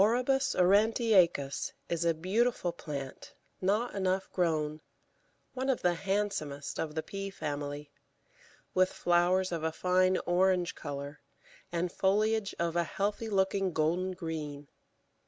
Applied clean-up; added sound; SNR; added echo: none; none; none; none.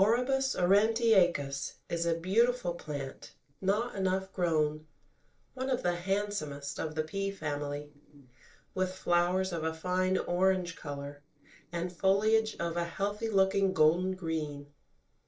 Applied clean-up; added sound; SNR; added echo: neural separator model SepFormer DNS4.